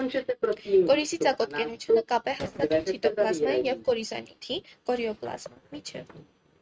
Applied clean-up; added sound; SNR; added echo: neural mask model RNNoise.